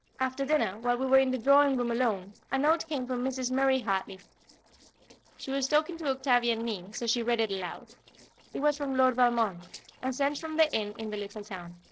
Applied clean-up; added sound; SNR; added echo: neural separator model SepFormer DNS4.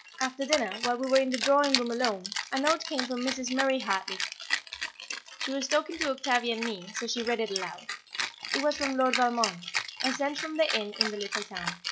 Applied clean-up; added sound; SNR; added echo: classical method log-MMSE.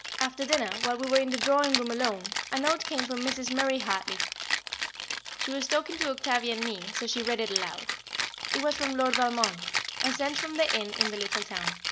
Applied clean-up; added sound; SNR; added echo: none; Rattle (instrument); 2 dB; none.